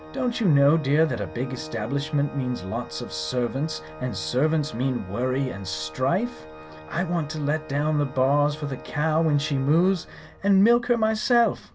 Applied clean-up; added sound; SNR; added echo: none; Organ; 17 dB; none.